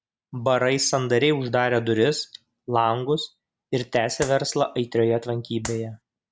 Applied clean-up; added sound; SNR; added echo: none; Clapping; 13 dB; none.